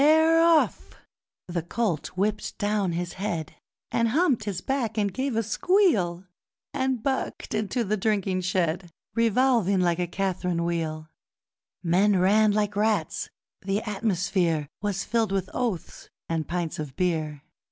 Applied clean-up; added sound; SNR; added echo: none; none; none; none.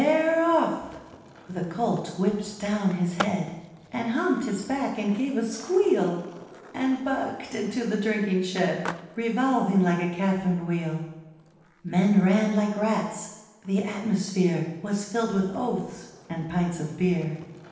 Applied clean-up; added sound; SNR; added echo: none; Skateboard; 19 dB; reverberation time 0.9 s.